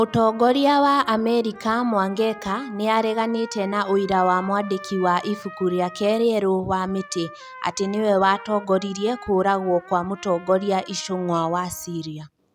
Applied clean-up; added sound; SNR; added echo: none; Trumpet; 19 dB; none.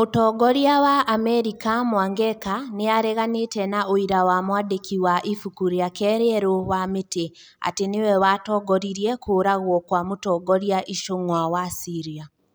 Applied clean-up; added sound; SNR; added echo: none; none; none; none.